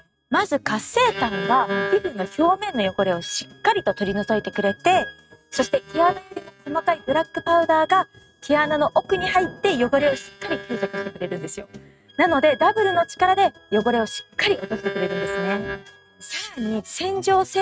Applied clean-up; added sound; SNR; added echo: neural mask model RNNoise.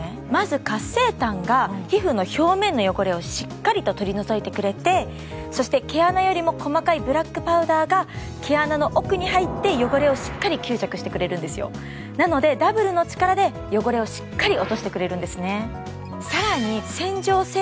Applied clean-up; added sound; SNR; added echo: none; none; none; none.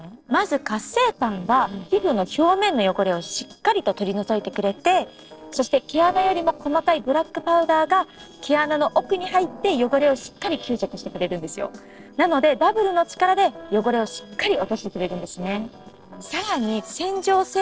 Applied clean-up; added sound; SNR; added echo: neural separator model SepFormer DNS4.